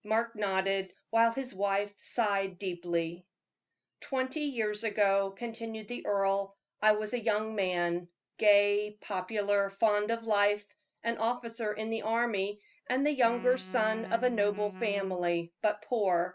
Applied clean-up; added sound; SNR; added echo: neural mask model RNNoise.